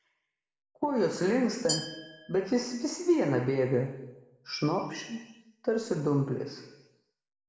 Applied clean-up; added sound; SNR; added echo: none; Glass; 12 dB; reverberation time 1.0 s.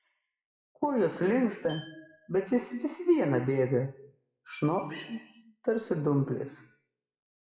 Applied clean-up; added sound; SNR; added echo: classical method WPE with log-MMSE.